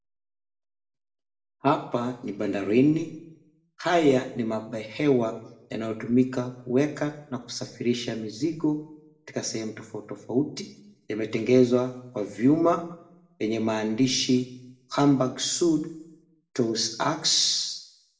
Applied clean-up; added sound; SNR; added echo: none; none; none; reverberation time 0.6 s.